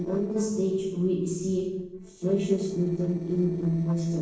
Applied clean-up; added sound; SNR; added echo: neural separator model SepFormer DNS4.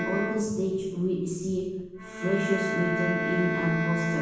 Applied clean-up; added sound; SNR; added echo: none; Bowed string instrument; 5 dB; reverberation time 1.2 s.